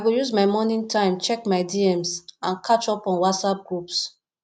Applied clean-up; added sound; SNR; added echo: none; none; none; none.